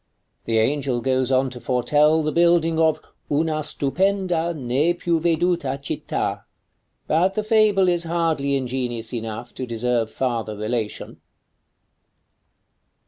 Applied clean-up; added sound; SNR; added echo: none; none; none; none.